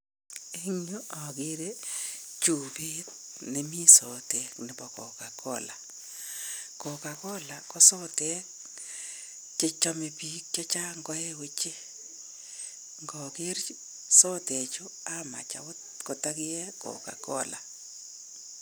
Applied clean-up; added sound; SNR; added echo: none; none; none; none.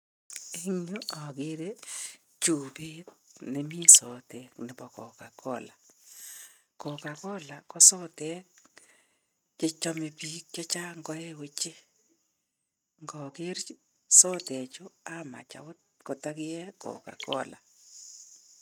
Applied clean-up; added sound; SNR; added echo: neural mask model RNNoise.